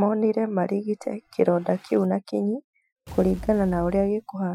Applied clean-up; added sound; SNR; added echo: classical method Wiener filter.